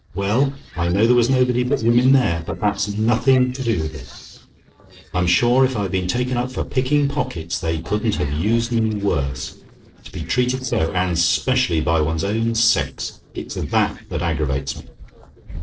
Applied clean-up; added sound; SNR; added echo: neural separator model SepFormer DNS4.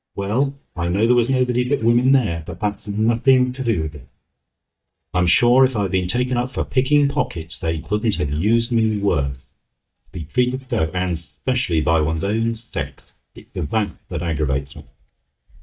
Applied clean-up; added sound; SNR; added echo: neural mask model DeepFilterNet 3.